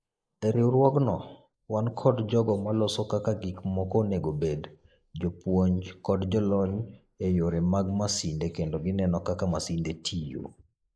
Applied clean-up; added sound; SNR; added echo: neural mask model Resemble Enhance denoiser.